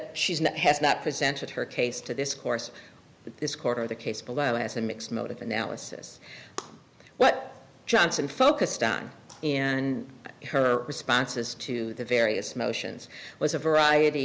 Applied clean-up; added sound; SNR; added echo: none; none; none; none.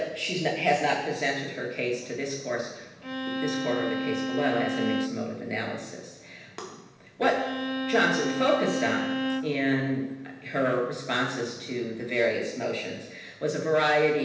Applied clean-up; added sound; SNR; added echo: none; Bowed string instrument; 3 dB; reverberation time 0.9 s.